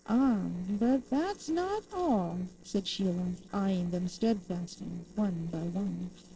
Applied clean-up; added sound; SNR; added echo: neural separator model SepFormer DNS4.